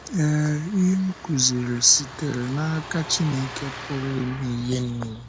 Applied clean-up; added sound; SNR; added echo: none; Truck; 15 dB; none.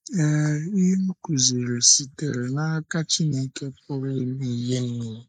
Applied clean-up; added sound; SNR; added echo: neural mask model Resemble Enhance denoiser.